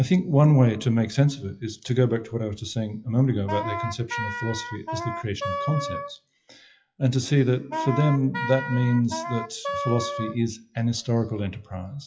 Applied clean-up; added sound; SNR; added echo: classical method WPE with log-MMSE.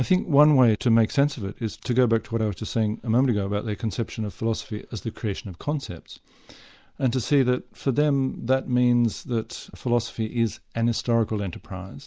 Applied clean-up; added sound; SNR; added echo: none; none; none; none.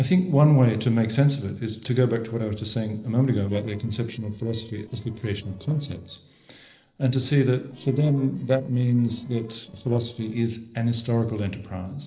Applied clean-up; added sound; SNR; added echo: neural separator model SepFormer DNS4.